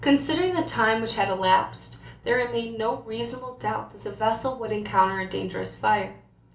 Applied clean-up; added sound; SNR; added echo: none; none; none; reverberation time 0.4 s.